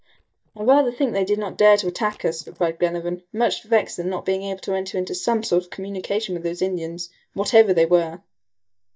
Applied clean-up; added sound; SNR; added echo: neural mask model DeepFilterNet 3.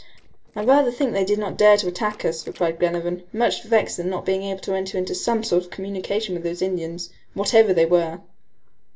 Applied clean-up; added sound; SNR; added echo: neural separator model SepFormer DNS4.